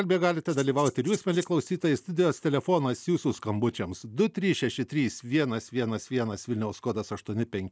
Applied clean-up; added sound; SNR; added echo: none; Rattle (instrument); 18 dB; none.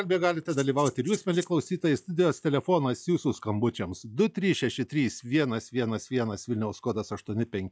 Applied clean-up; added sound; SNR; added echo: classical method log-MMSE.